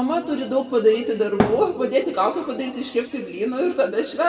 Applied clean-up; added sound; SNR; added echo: none; Thump, thud; 2 dB; reverberation time 1.5 s.